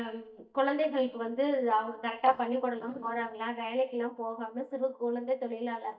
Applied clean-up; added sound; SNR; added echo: neural mask model DeepFilterNet 3.